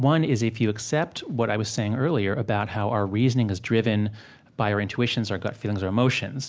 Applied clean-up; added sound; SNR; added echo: none; none; none; none.